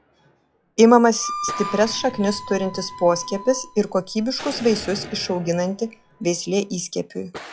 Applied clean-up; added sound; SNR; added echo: classical method log-MMSE.